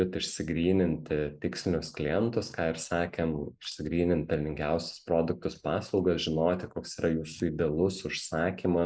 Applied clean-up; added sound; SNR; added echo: neural mask model Resemble Enhance denoiser.